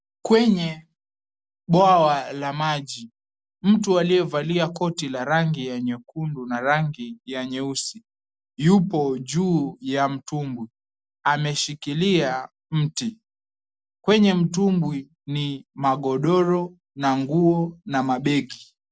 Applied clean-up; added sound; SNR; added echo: none; none; none; none.